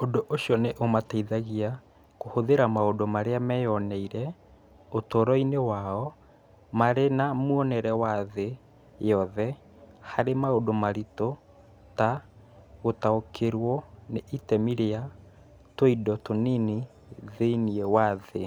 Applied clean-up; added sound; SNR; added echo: none; none; none; none.